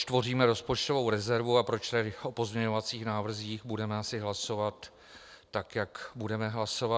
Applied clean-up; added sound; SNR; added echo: none; none; none; none.